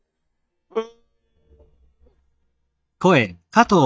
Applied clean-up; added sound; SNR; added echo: neural mask model DeepFilterNet 3.